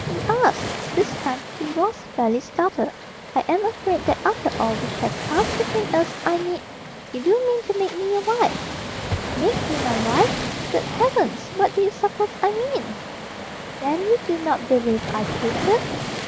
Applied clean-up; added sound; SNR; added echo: none; Waves, surf; 6 dB; none.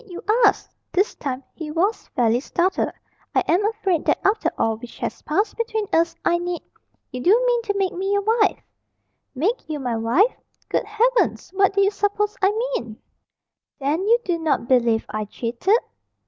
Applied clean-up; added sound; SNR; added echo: none; none; none; none.